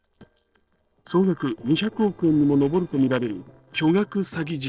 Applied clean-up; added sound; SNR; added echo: neural separator model SepFormer DNS4.